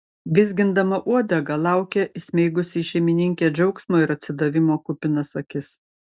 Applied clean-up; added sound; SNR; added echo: none; none; none; none.